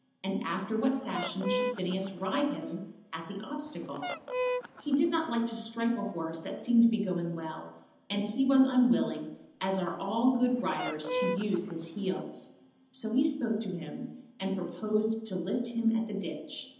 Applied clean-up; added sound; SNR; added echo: none; Fowl; 6 dB; reverberation time 0.9 s.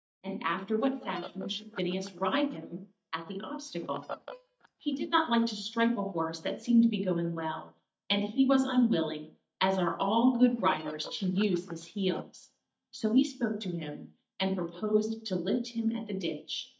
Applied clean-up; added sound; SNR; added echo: neural mask model DeepFilterNet 3.